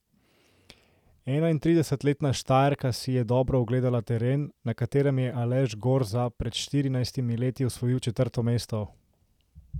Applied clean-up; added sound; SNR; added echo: none; none; none; none.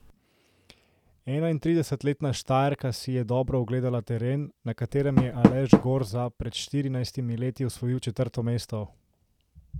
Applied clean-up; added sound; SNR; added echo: none; Door; 3 dB; none.